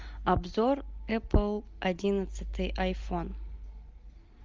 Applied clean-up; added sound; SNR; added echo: none; none; none; none.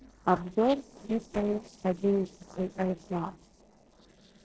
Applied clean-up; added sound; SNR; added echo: neural separator model SepFormer DNS4.